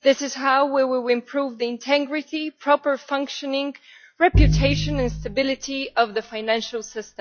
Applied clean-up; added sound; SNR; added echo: classical method log-MMSE.